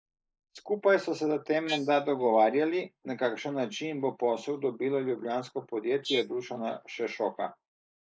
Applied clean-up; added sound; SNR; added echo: neural mask model Resemble Enhance denoiser.